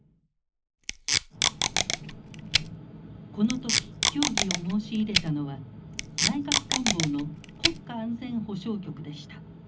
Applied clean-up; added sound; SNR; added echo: none; Packing tape, duct tape; -4 dB; reverberation time 0.4 s.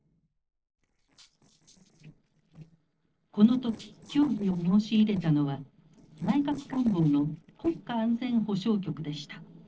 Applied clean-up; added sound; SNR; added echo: neural separator model SepFormer DNS4.